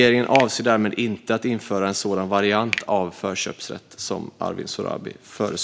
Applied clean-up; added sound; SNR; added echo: none; Finger snapping; 14 dB; none.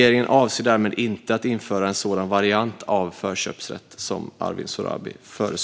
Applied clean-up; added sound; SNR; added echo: none; none; none; none.